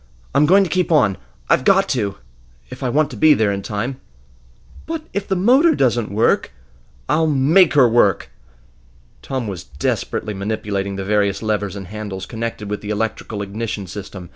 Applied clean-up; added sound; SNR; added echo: none; none; none; none.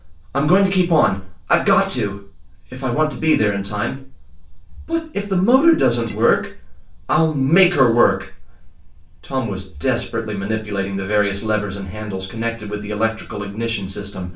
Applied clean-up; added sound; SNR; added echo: none; Shatter; 17 dB; reverberation time 0.3 s.